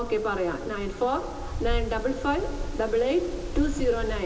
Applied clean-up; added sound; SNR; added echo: none; Wind; 4 dB; reverberation time 0.2 s.